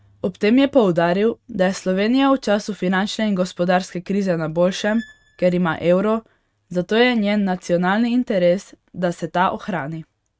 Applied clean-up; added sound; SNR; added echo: neural mask model RNNoise.